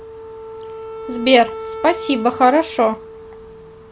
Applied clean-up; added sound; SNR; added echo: none; Wind instrument, woodwind instrument; 12 dB; none.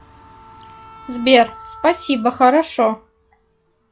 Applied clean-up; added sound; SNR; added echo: classical method log-MMSE.